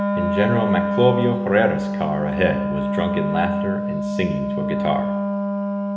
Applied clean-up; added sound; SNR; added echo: none; Wind instrument, woodwind instrument; -1 dB; reverberation time 1.1 s.